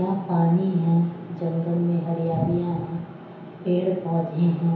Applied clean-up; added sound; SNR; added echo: none; none; none; reverberation time 1.0 s.